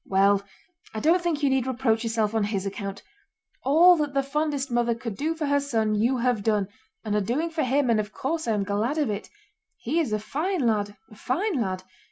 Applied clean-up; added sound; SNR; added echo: none; none; none; none.